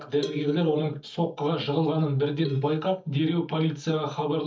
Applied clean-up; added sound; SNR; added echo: neural mask model DeepFilterNet 3.